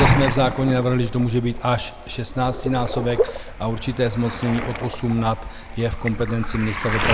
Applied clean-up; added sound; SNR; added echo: none; Waves, surf; 3 dB; none.